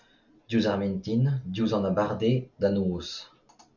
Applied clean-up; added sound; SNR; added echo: none; none; none; none.